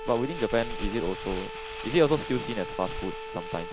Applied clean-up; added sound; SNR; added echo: none; Bowed string instrument + Crumpling, crinkling; 6 dB; none.